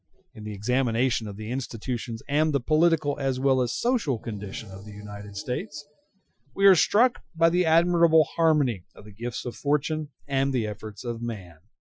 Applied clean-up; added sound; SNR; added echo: classical method Wiener filter.